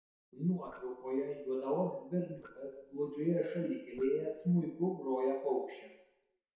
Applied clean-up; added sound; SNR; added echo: neural separator model SepFormer DNS4.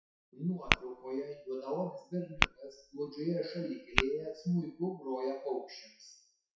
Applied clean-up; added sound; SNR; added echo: classical method WPE with log-MMSE.